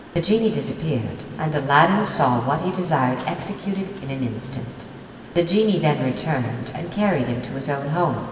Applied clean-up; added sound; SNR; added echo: none; Mechanisms; 18 dB; reverberation time 2.9 s.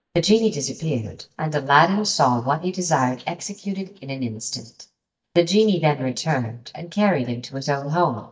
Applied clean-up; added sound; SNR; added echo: neural mask model DeepFilterNet 3.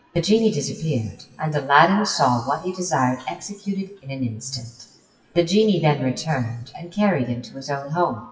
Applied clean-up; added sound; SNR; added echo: classical method WPE with log-MMSE.